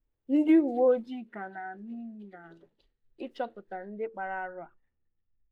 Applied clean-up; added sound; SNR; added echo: neural mask model DeepFilterNet 3.